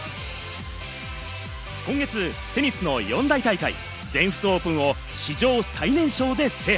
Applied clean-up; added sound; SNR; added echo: none; none; none; none.